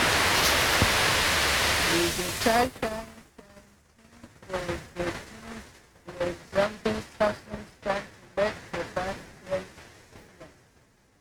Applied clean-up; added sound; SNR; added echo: neural mask model RNNoise.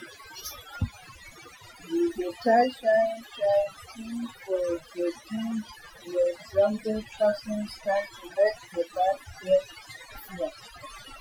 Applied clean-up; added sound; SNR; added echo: classical method Wiener filter.